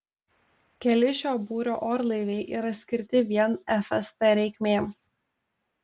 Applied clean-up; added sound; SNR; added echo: none; none; none; none.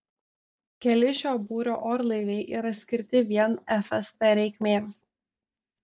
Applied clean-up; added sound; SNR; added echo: neural mask model DeepFilterNet 3.